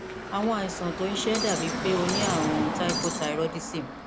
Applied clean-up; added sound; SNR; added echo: none; Car passing by / Traffic noise, roadway noise + Shatter; 2 dB; none.